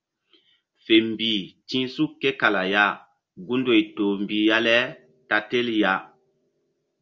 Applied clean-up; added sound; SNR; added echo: none; none; none; none.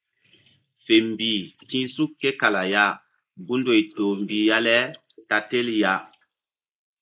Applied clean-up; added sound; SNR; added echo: neural mask model Resemble Enhance denoiser.